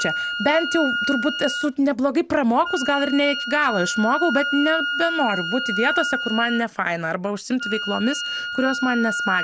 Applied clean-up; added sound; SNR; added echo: none; Wind instrument, woodwind instrument; 5 dB; none.